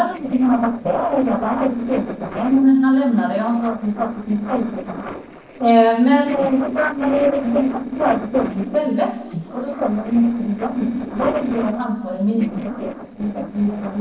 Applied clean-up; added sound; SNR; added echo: neural separator model SepFormer DNS4.